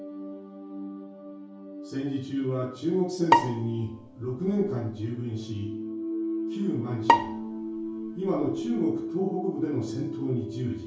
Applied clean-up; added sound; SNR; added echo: none; Bowed string instrument; -1 dB; reverberation time 0.6 s.